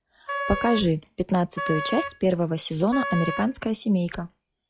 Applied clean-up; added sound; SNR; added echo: classical method log-MMSE.